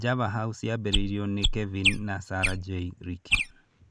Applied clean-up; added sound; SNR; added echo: none; Chirp, tweet; -1 dB; none.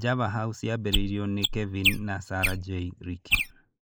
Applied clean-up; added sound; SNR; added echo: neural mask model Resemble Enhance denoiser.